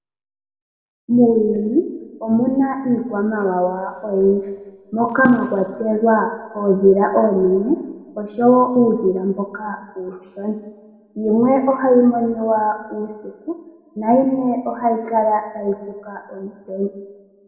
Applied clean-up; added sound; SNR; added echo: none; none; none; reverberation time 1.4 s.